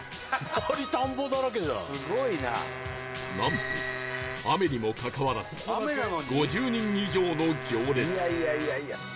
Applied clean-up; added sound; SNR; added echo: none; Wind instrument, woodwind instrument; 11 dB; reverberation time 0.4 s.